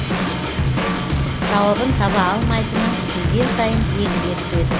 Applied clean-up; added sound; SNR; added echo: none; Drum / Drum kit; -3 dB; none.